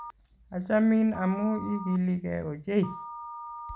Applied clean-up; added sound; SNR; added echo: none; Telephone; 14 dB; none.